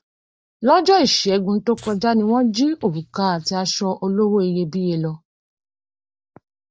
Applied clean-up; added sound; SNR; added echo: neural mask model DeepFilterNet 3.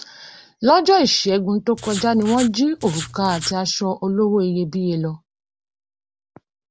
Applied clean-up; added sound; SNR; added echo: none; Writing; 13 dB; none.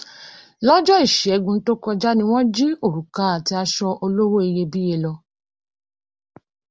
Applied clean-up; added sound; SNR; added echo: none; none; none; none.